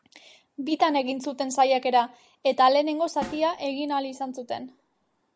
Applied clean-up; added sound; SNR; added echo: none; Snare drum; 19 dB; none.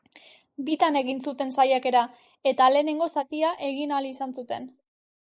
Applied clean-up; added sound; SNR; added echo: neural mask model Resemble Enhance denoiser.